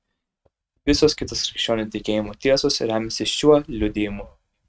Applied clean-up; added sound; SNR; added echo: neural mask model RNNoise.